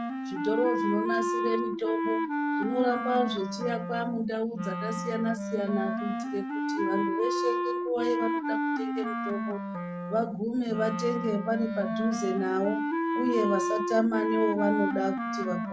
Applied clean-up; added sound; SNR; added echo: none; Wind instrument, woodwind instrument; 0 dB; none.